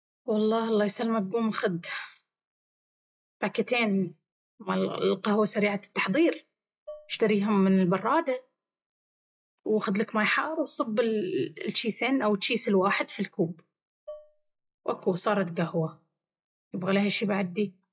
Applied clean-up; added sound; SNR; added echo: classical method log-MMSE.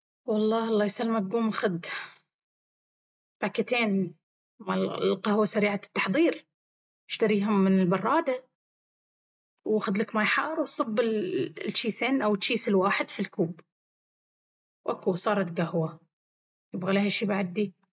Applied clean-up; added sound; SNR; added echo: none; none; none; none.